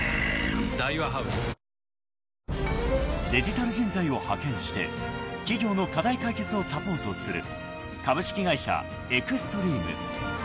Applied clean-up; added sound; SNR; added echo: none; Harp; 18 dB; none.